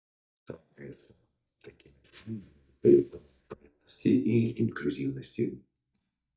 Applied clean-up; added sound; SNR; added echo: neural mask model DeepFilterNet 3.